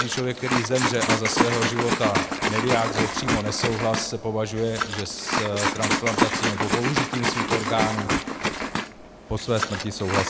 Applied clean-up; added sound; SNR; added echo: none; Liquid; -1 dB; none.